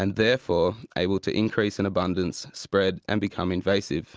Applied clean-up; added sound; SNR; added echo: none; none; none; none.